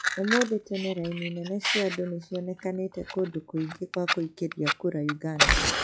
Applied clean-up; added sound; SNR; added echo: classical method log-MMSE.